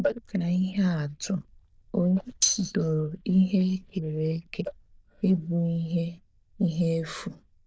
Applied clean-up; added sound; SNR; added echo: neural diffusion model UNIVERSE++.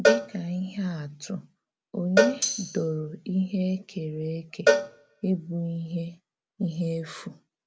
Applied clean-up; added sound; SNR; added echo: none; Tambourine + Cowbell; -2 dB; none.